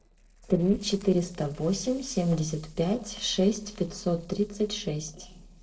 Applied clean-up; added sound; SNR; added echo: neural separator model SepFormer DNS4.